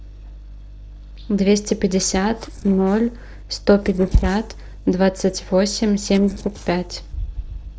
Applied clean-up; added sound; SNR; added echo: neural separator model SepFormer DNS4.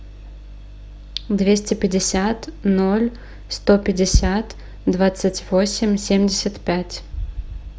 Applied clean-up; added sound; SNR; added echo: none; none; none; none.